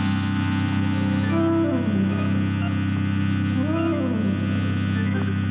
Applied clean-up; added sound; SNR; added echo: none; none; none; none.